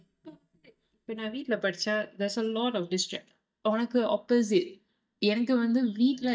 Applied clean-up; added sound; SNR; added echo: neural mask model DeepFilterNet 3.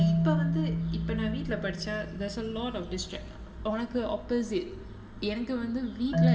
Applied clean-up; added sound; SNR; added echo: none; Marimba, xylophone; -1 dB; reverberation time 1.5 s.